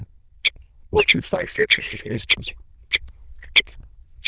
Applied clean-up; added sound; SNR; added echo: neural diffusion model UNIVERSE++.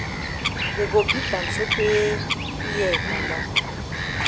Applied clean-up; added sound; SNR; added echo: none; Bird vocalization, bird call, bird song; -2 dB; none.